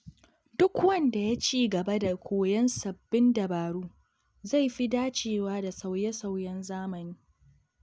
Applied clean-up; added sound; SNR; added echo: none; none; none; none.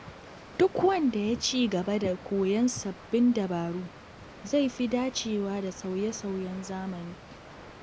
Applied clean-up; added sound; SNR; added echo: none; Water; 18 dB; none.